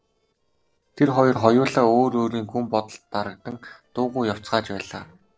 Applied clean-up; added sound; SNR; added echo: neural separator model SepFormer DNS4.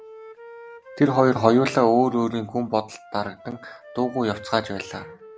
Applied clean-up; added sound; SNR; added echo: none; Wind instrument, woodwind instrument; 20 dB; none.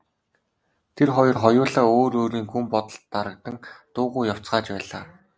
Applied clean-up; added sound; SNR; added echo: none; none; none; none.